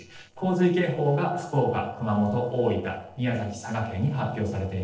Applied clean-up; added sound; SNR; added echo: neural separator model SepFormer DNS4.